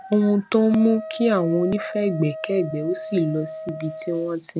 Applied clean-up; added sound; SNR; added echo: none; Wind instrument, woodwind instrument; 13 dB; none.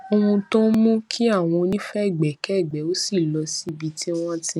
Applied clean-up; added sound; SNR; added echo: none; none; none; none.